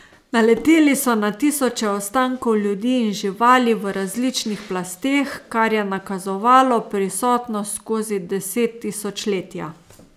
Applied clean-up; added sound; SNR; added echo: none; none; none; none.